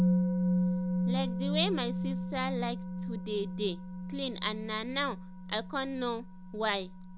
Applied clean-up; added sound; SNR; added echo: none; Musical instrument; -3 dB; none.